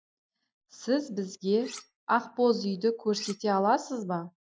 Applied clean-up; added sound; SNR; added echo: classical method Wiener filter.